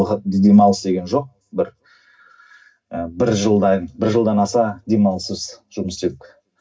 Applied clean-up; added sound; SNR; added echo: none; none; none; reverberation time 0.4 s.